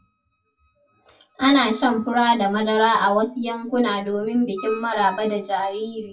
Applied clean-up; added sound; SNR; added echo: classical method WPE with log-MMSE.